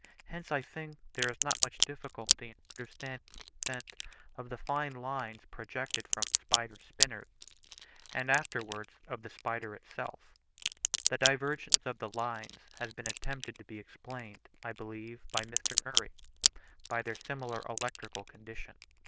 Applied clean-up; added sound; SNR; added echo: neural diffusion model UNIVERSE++.